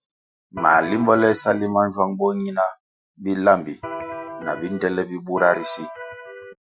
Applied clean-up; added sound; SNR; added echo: classical method Wiener filter.